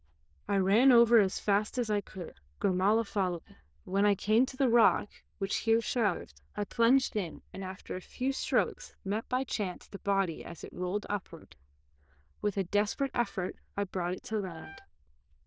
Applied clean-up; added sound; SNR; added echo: neural diffusion model UNIVERSE++.